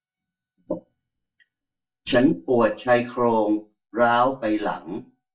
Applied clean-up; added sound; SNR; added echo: neural mask model DeepFilterNet 3.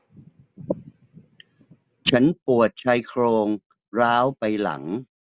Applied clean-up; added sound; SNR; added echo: none; none; none; none.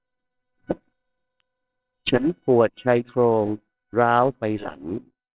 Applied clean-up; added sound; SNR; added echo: neural separator model SepFormer WHAMR!.